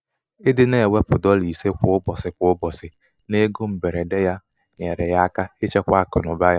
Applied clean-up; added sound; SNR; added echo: neural mask model DeepFilterNet 3.